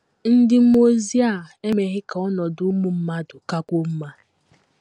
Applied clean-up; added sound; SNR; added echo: none; none; none; none.